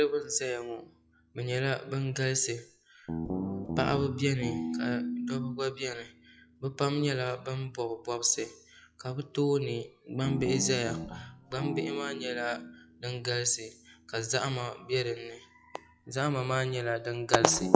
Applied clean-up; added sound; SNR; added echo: classical method log-MMSE.